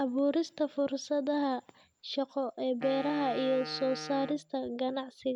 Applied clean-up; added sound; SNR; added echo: none; Wind instrument, woodwind instrument; 13 dB; none.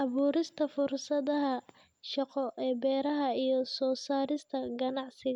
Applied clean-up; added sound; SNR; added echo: none; none; none; none.